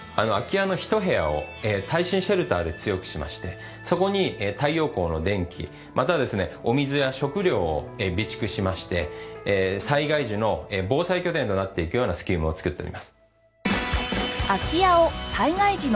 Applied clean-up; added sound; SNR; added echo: none; none; none; none.